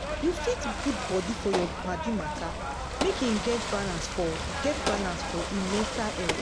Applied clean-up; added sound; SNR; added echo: none; Explosion + Ocean / Boat, Water vehicle; 1 dB; none.